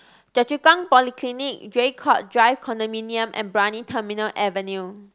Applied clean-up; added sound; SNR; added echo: none; none; none; none.